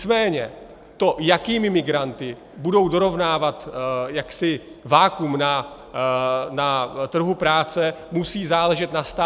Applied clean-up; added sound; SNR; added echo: none; none; none; none.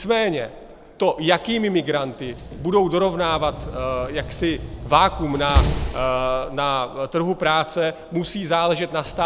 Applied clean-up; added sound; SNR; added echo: none; Slam; 8 dB; none.